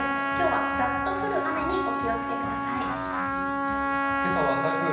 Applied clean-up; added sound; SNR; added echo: none; Trumpet; -3 dB; reverberation time 0.9 s.